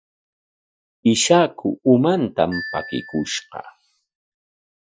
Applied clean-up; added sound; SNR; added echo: classical method Wiener filter.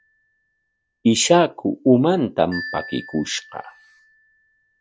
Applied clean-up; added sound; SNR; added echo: none; Marimba, xylophone; 19 dB; none.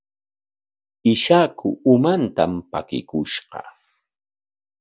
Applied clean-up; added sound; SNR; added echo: none; none; none; none.